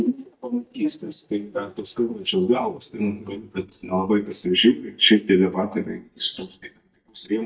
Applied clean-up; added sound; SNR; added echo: neural mask model DeepFilterNet 3.